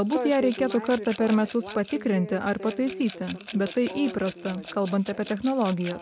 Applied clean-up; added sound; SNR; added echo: none; Rattle / Glass; 19 dB; none.